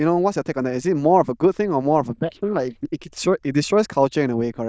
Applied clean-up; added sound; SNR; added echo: neural diffusion model UNIVERSE++.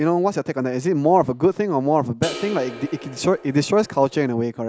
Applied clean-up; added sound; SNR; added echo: none; Crash cymbal; 15 dB; none.